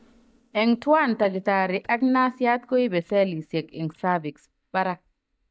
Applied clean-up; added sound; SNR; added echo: neural mask model DeepFilterNet 3.